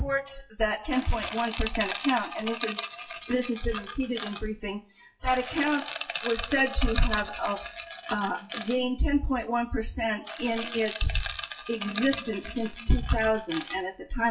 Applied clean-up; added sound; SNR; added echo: classical method WPE with log-MMSE.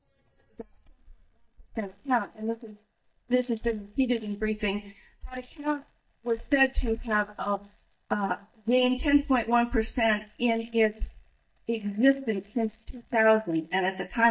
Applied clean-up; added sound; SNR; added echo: neural mask model DeepFilterNet 3.